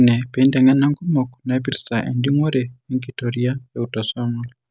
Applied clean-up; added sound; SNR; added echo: none; none; none; none.